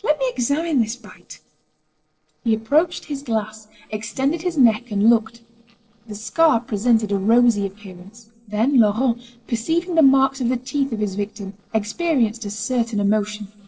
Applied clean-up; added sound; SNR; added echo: neural separator model SepFormer DNS4.